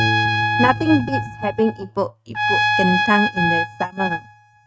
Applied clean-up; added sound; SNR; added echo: neural mask model RNNoise.